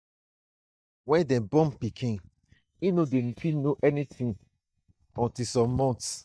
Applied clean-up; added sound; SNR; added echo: neural mask model DeepFilterNet 3.